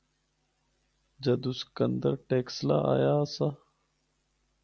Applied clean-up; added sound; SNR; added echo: none; none; none; none.